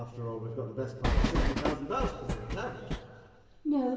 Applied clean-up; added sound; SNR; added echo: none; Train; -5 dB; reverberation time 1.8 s.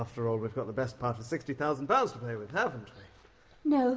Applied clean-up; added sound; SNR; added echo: none; none; none; none.